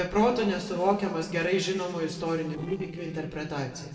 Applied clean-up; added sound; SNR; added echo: neural separator model SepFormer DNS4.